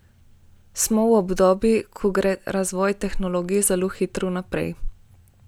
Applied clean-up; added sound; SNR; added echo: none; none; none; none.